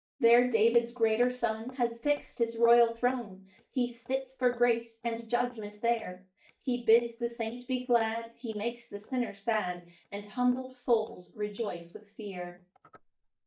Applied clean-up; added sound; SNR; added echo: neural mask model DeepFilterNet 3.